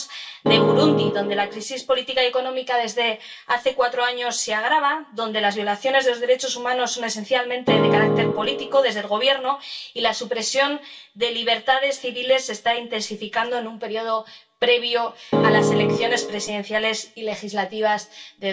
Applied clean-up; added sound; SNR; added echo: none; Keyboard (musical); -3 dB; reverberation time 0.2 s.